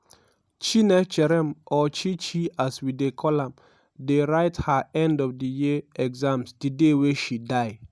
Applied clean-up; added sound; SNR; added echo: none; none; none; none.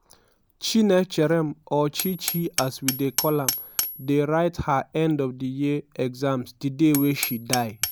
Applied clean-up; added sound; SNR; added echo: none; Hammer; 10 dB; none.